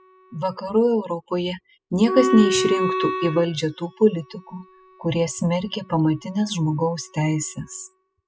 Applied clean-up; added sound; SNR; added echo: classical method spectral subtraction.